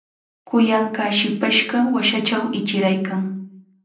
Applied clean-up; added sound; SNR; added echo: none; none; none; reverberation time 0.6 s.